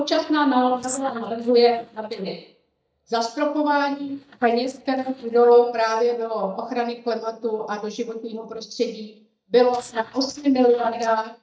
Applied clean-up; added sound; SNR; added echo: neural mask model DeepFilterNet 3.